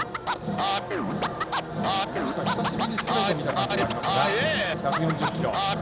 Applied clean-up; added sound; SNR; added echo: none; Scratching (performance technique); 0 dB; reverberation time 1.6 s.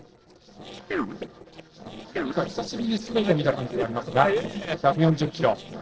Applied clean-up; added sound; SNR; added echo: neural separator model SepFormer DNS4.